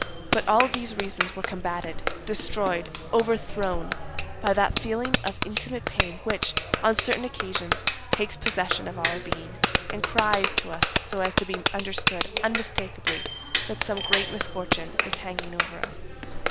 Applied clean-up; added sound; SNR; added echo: none; Bicycle bell; -1 dB; none.